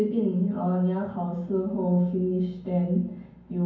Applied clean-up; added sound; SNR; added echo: none; none; none; reverberation time 0.9 s.